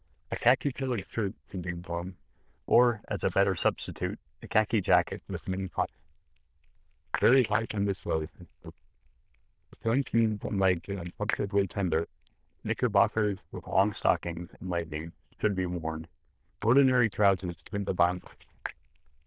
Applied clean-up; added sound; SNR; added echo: neural diffusion model UNIVERSE++.